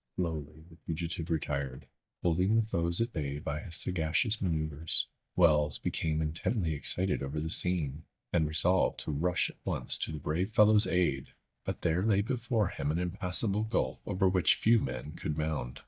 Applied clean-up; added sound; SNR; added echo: neural mask model DeepFilterNet 3.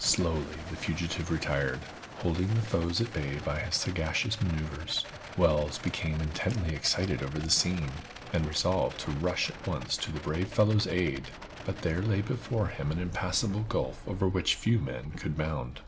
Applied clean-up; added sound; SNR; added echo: none; Rattle + Waves, surf; 14 dB; none.